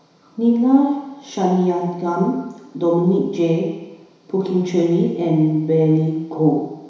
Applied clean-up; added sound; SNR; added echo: none; none; none; reverberation time 1.0 s.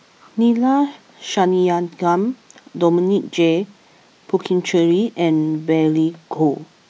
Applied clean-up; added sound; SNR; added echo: none; none; none; none.